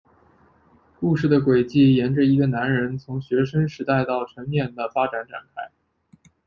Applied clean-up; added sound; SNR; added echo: none; none; none; none.